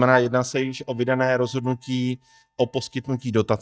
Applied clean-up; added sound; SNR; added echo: neural mask model DeepFilterNet 3.